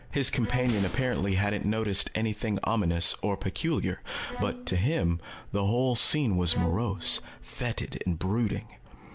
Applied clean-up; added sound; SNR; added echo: none; Gunshot, gunfire + Bowed string instrument; 15 dB; none.